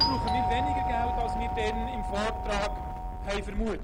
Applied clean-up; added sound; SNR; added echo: none; Doorbell + Explosion; -4 dB; none.